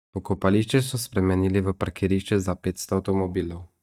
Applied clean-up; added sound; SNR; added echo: neural mask model DeepFilterNet 3.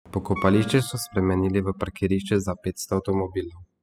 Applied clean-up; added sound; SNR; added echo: classical method spectral subtraction.